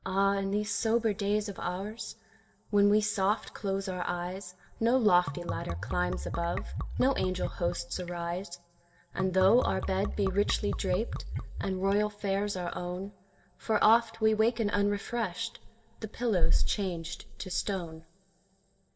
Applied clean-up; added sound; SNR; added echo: none; Liquid; 7 dB; reverberation time 0.6 s.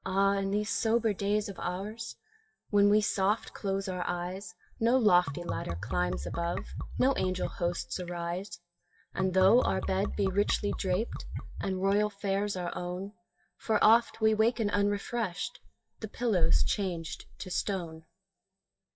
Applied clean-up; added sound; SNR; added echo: classical method WPE with log-MMSE.